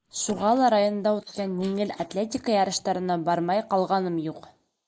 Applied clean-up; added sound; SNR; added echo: neural mask model Resemble Enhance denoiser.